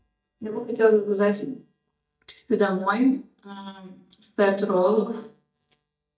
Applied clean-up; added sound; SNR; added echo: neural mask model DeepFilterNet 3.